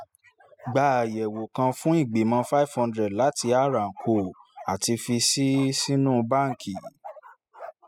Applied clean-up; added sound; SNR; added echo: classical method spectral subtraction.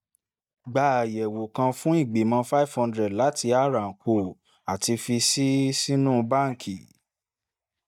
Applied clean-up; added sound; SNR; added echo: neural mask model DeepFilterNet 3.